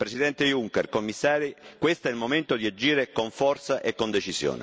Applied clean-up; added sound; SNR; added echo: none; none; none; none.